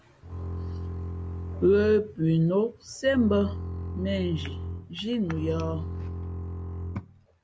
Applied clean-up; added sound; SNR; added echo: none; Bowed string instrument; 6 dB; none.